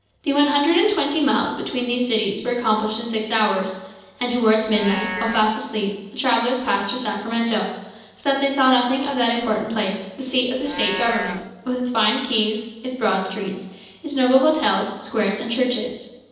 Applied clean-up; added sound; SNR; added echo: neural separator model SepFormer DNS4.